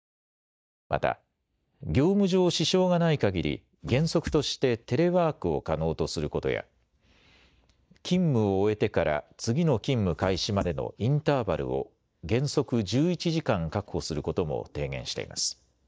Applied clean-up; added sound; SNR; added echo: neural mask model DeepFilterNet 3.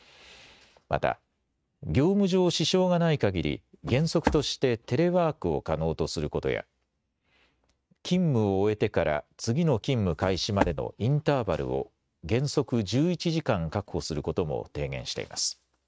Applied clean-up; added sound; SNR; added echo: neural mask model RNNoise.